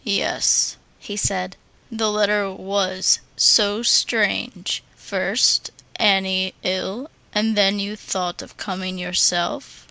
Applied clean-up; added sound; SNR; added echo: none; none; none; none.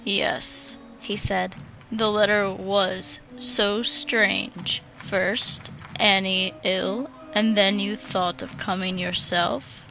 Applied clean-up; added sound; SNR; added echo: none; Organ; 19 dB; none.